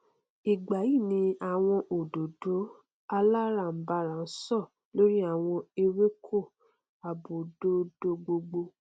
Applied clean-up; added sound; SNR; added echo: none; none; none; none.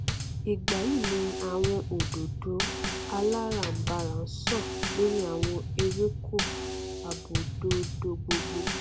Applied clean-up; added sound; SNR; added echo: none; Bass drum / Snare drum / Drum kit; 0 dB; none.